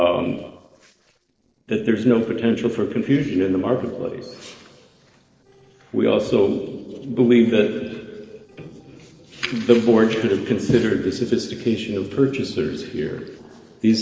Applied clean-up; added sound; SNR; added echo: neural separator model SepFormer DNS4.